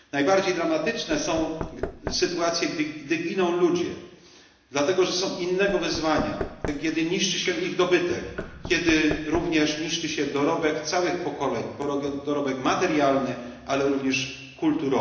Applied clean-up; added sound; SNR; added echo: none; Knock / Wood; 13 dB; reverberation time 1.0 s.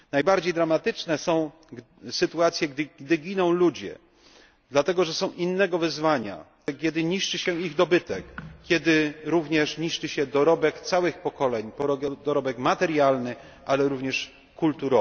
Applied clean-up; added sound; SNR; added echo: none; none; none; none.